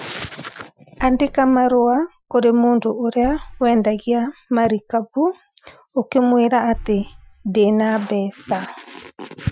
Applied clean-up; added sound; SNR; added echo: classical method Wiener filter.